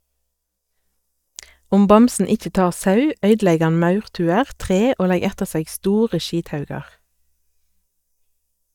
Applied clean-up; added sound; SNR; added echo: neural mask model DeepFilterNet 3.